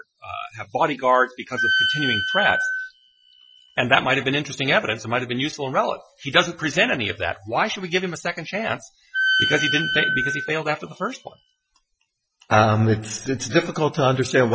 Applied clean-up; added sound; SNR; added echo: classical method Wiener filter.